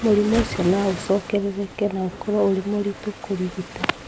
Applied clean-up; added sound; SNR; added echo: none; Waves, surf; 11 dB; none.